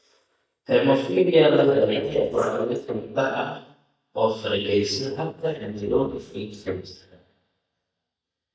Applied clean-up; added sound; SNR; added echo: neural mask model DeepFilterNet 3.